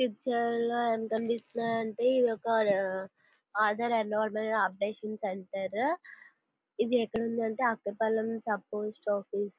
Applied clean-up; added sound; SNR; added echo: none; none; none; none.